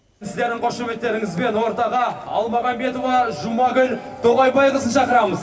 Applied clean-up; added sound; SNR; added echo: none; none; none; none.